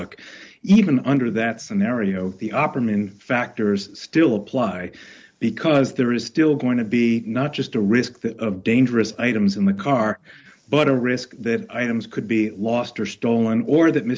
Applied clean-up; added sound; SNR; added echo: none; none; none; none.